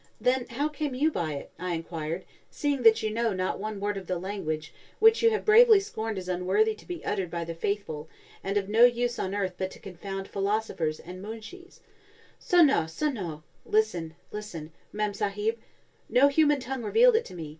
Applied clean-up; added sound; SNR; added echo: none; none; none; reverberation time 0.1 s.